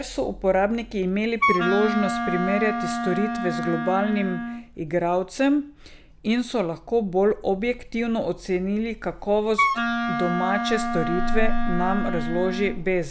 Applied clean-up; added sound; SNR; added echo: none; Wind instrument, woodwind instrument; 2 dB; none.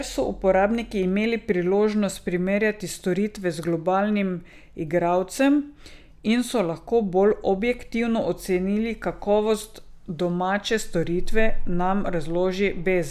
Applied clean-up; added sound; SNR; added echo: none; none; none; none.